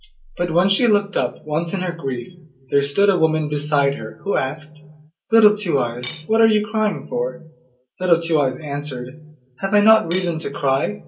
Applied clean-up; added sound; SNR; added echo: none; Cutlery, silverware / Dishes, pots, and pans; 14 dB; reverberation time 0.2 s.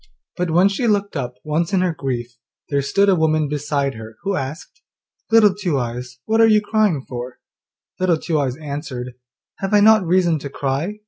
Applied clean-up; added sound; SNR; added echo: none; none; none; none.